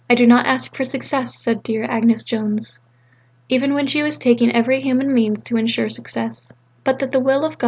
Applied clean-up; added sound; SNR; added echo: none; none; none; none.